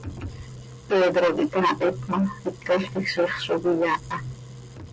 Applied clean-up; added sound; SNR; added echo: none; none; none; none.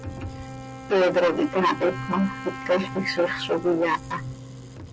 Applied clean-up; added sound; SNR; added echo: none; Wind instrument, woodwind instrument; 14 dB; none.